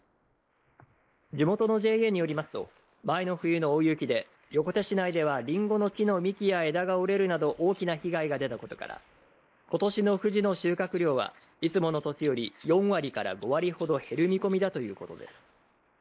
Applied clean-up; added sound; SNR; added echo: neural mask model Resemble Enhance denoiser.